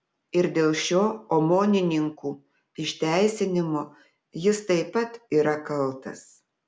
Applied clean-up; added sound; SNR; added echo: none; none; none; none.